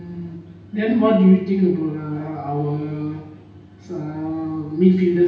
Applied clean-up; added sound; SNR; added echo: none; none; none; reverberation time 0.9 s.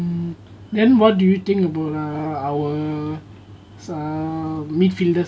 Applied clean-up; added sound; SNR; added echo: none; none; none; none.